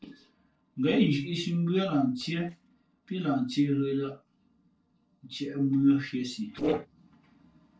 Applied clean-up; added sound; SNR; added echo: neural separator model SepFormer DNS4.